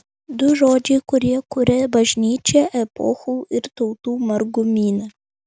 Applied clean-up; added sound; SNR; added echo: none; none; none; none.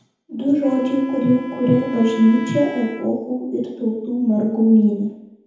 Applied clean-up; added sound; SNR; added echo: none; Wind instrument, woodwind instrument; 17 dB; reverberation time 1.0 s.